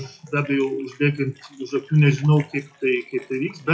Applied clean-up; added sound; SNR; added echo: classical method WPE with log-MMSE.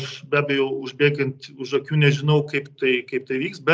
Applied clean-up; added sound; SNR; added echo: none; none; none; none.